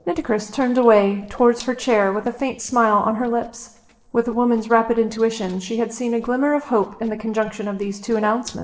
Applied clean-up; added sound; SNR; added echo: neural separator model SepFormer DNS4.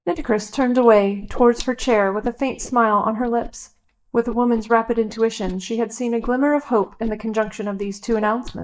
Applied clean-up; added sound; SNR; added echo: neural mask model DeepFilterNet 3.